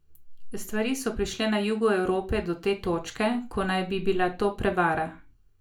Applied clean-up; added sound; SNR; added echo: none; none; none; reverberation time 0.3 s.